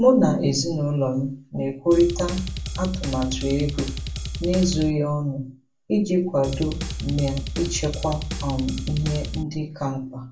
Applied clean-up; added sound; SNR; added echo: none; Drum kit; 6 dB; reverberation time 0.2 s.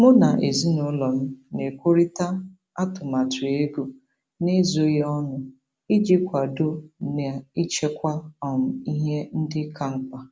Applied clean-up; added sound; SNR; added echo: none; none; none; none.